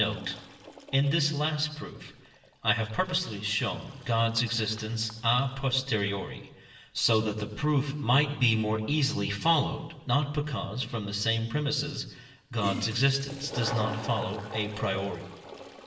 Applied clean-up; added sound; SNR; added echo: none; Toilet flush; 15 dB; reverberation time 1.0 s.